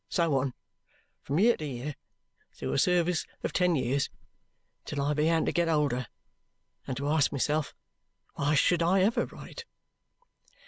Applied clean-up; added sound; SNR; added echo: none; none; none; none.